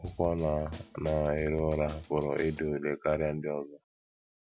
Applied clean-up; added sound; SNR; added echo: none; Drum kit; 16 dB; none.